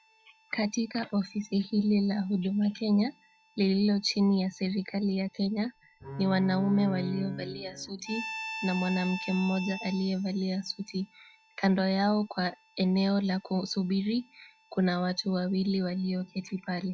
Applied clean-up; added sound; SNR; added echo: classical method log-MMSE.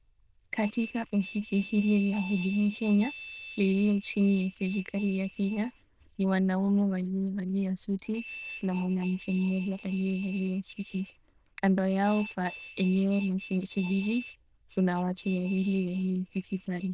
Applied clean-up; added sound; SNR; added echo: neural diffusion model UNIVERSE++.